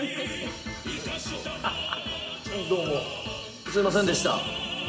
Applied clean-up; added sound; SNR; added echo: none; none; none; reverberation time 1.1 s.